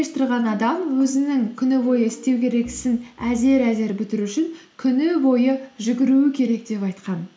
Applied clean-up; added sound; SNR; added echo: none; none; none; none.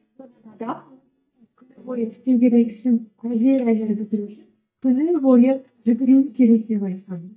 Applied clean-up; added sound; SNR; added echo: neural mask model DeepFilterNet 3.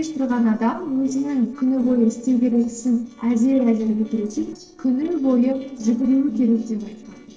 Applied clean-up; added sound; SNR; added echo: neural separator model SepFormer DNS4.